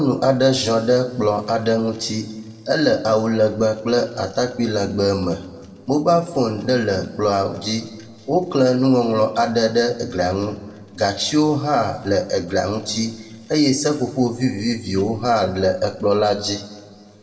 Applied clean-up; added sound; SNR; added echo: none; none; none; reverberation time 1.3 s.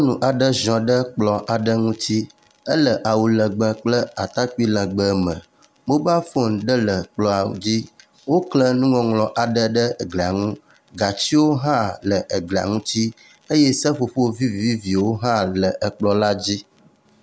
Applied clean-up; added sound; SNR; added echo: none; none; none; none.